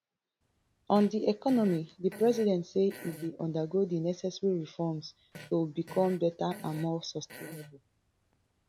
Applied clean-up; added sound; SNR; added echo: none; Fart; 20 dB; none.